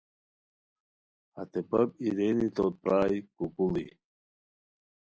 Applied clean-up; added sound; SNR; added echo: none; none; none; none.